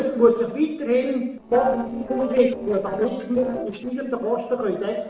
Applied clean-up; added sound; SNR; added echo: neural separator model SepFormer DNS4.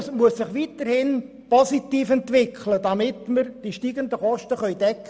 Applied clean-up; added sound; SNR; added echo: none; none; none; none.